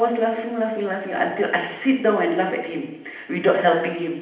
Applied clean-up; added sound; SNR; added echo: none; none; none; reverberation time 0.8 s.